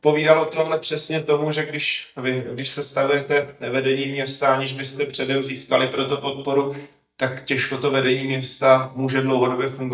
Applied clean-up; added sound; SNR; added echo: neural mask model DeepFilterNet 3.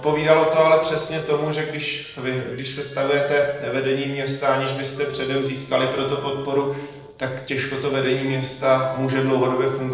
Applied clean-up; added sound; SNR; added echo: neural separator model SepFormer DNS4.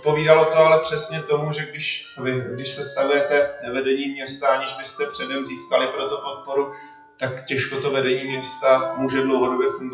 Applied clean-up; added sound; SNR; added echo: classical method WPE with log-MMSE.